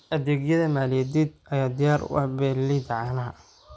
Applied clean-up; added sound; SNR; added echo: none; none; none; none.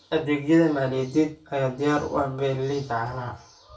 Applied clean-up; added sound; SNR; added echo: none; none; none; reverberation time 0.3 s.